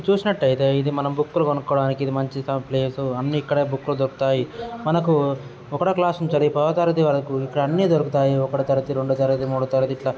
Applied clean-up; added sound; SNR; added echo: none; none; none; none.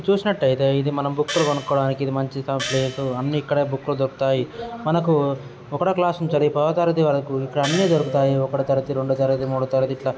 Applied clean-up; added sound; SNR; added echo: none; Wind instrument, woodwind instrument + Gong; 11 dB; none.